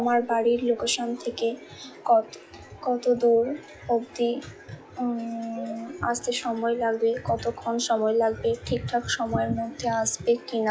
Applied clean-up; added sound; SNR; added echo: classical method log-MMSE.